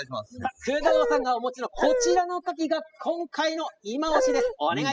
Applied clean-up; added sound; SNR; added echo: classical method spectral subtraction.